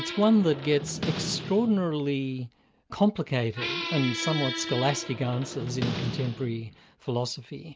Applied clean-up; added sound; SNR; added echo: none; Squeak; 8 dB; none.